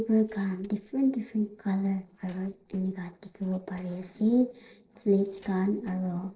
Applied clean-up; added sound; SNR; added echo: neural separator model SepFormer DNS4.